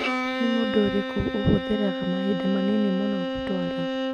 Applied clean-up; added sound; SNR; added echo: none; Bowed string instrument; 2 dB; none.